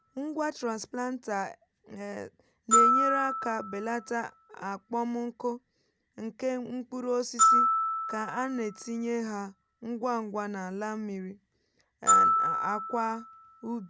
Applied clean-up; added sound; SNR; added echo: none; Glockenspiel; -3 dB; none.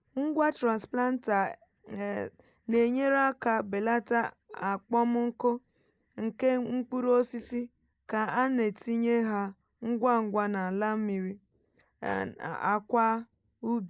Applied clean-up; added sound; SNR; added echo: neural mask model Resemble Enhance denoiser.